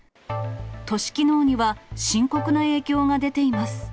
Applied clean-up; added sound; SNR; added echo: none; none; none; none.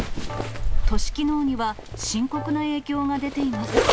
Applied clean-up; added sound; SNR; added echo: none; Zipper (clothing); -2 dB; none.